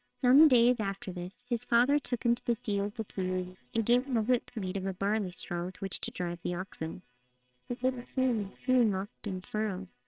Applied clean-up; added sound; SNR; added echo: neural separator model SepFormer WHAMR!.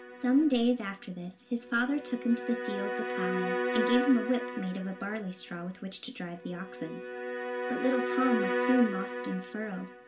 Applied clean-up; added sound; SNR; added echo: none; Bowed string instrument; 4 dB; reverberation time 0.2 s.